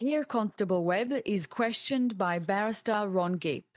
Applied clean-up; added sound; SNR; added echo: neural mask model DeepFilterNet 3.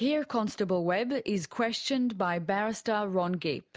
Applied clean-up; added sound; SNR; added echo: none; none; none; none.